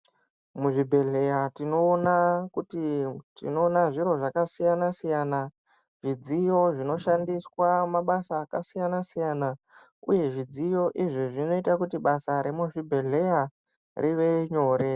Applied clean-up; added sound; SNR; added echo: none; none; none; none.